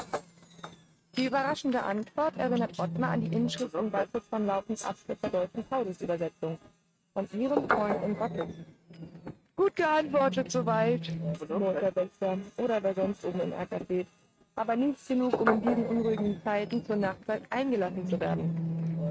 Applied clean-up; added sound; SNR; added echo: neural mask model RNNoise.